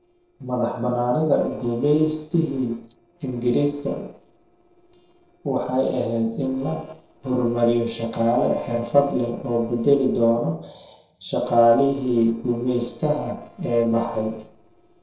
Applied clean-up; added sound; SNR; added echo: neural separator model SepFormer DNS4.